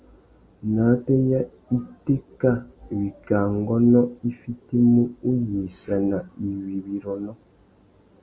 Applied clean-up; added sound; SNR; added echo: none; none; none; none.